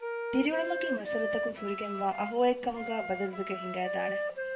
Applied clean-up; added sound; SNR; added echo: none; Wind instrument, woodwind instrument; 3 dB; reverberation time 0.9 s.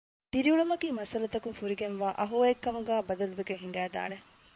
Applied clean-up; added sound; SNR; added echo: none; none; none; none.